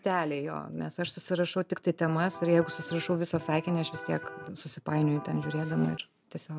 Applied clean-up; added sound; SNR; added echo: none; Electric guitar; 13 dB; none.